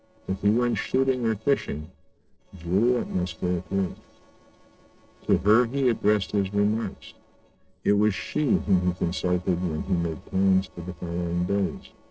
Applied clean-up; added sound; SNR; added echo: neural separator model SepFormer DNS4.